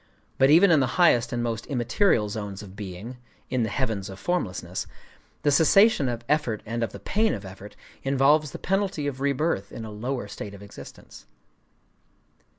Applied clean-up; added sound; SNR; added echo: none; none; none; none.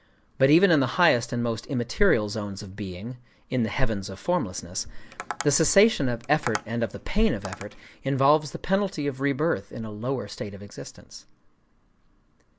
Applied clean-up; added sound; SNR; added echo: none; Tap; 14 dB; none.